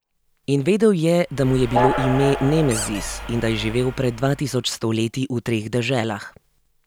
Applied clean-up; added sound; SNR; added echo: none; Train + Squeak; 6 dB; none.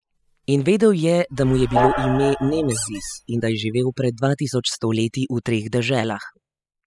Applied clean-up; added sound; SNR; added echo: classical method spectral subtraction.